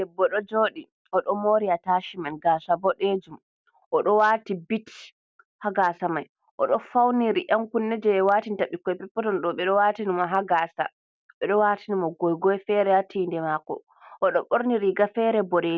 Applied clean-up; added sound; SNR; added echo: none; none; none; none.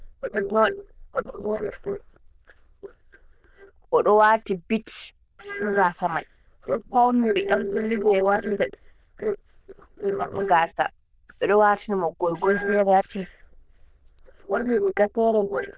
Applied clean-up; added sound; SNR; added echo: neural diffusion model UNIVERSE++.